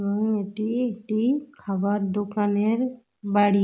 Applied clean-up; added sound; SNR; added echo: none; none; none; none.